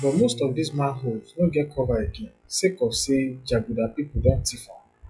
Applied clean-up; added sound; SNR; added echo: classical method log-MMSE.